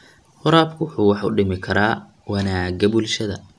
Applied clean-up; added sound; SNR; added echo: none; none; none; none.